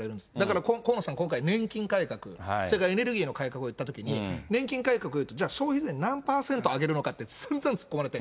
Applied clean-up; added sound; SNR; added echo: none; none; none; none.